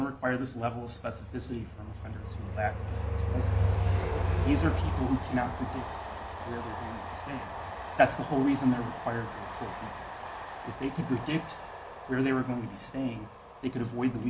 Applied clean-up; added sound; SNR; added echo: none; Train; 1 dB; none.